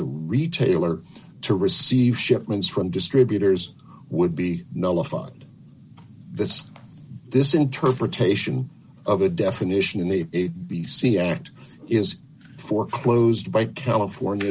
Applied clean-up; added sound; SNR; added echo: none; none; none; none.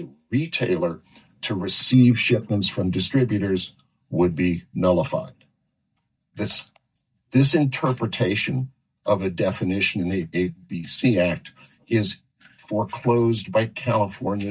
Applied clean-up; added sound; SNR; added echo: neural mask model DeepFilterNet 3.